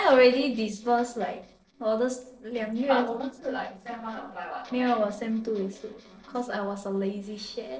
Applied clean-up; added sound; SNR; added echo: neural separator model SepFormer DNS4.